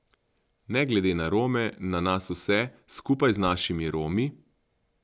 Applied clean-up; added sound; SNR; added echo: none; none; none; none.